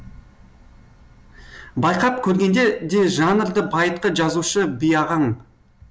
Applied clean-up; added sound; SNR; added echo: none; none; none; none.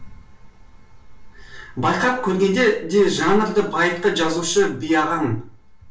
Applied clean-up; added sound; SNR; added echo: none; none; none; reverberation time 0.3 s.